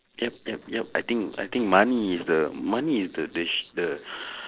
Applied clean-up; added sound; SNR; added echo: neural separator model SepFormer DNS4.